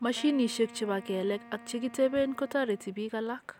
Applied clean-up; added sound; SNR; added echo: none; Wind instrument, woodwind instrument; 20 dB; none.